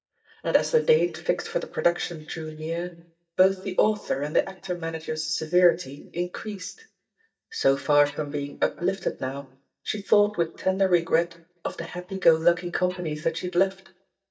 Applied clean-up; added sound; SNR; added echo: neural mask model DeepFilterNet 3.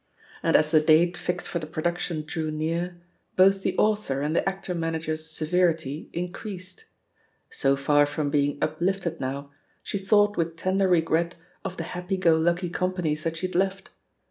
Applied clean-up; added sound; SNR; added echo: none; none; none; none.